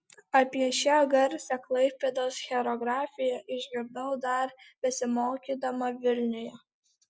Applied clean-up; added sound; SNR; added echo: none; none; none; none.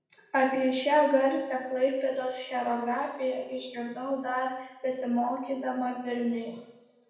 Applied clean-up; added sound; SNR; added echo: none; none; none; reverberation time 0.9 s.